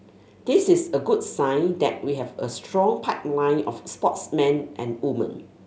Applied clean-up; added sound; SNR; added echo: none; none; none; none.